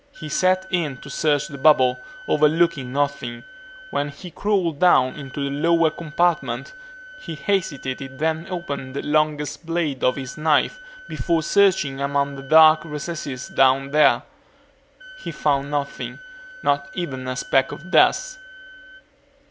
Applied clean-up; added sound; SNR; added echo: none; Wind instrument, woodwind instrument; 19 dB; none.